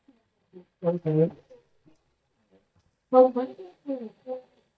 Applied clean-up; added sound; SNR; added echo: neural mask model DeepFilterNet 3.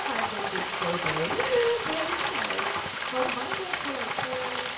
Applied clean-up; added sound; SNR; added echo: none; Frying (food); -2 dB; reverberation time 0.8 s.